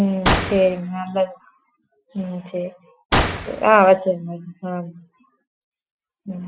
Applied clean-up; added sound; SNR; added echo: classical method Wiener filter.